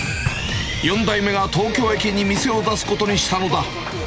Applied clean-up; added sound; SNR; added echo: none; Explosion; 14 dB; none.